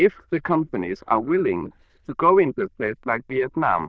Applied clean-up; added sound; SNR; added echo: neural diffusion model UNIVERSE++.